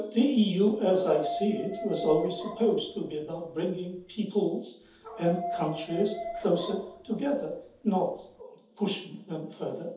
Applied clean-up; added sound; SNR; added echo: none; Dog; 11 dB; reverberation time 0.6 s.